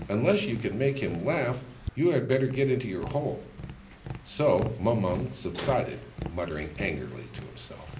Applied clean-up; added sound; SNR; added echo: none; Tap; 12 dB; reverberation time 0.5 s.